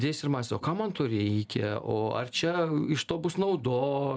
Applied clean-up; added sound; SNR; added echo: none; none; none; none.